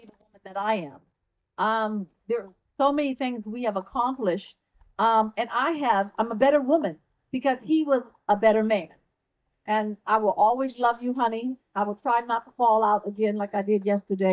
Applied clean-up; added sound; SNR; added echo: neural mask model DeepFilterNet 3.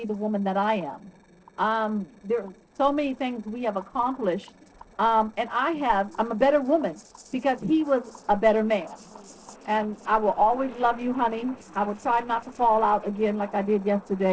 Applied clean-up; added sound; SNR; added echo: neural separator model SepFormer DNS4.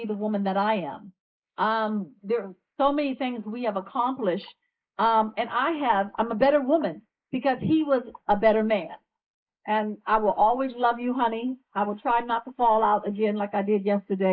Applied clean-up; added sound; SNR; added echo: neural mask model Resemble Enhance denoiser.